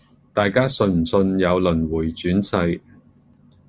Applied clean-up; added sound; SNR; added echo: none; none; none; none.